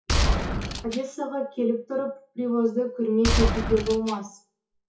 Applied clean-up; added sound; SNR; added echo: classical method WPE with log-MMSE.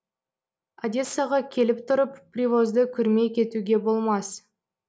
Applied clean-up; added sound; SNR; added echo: none; none; none; none.